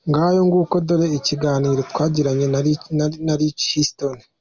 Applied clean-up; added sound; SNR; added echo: none; none; none; none.